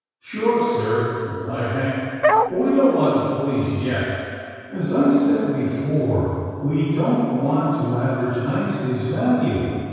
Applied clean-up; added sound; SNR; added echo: none; Bark; -2 dB; reverberation time 2.2 s.